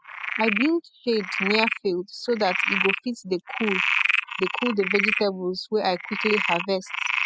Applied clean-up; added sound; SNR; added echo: classical method spectral subtraction.